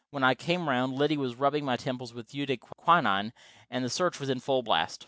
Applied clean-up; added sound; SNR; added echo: none; none; none; none.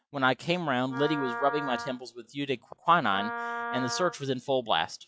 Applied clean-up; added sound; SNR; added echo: classical method log-MMSE.